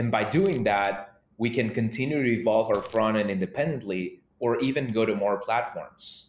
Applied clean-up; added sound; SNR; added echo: none; Coin (dropping); 15 dB; none.